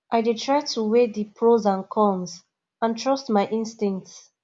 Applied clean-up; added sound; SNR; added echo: none; none; none; none.